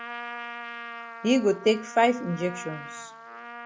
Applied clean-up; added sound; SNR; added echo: none; Trumpet; 12 dB; none.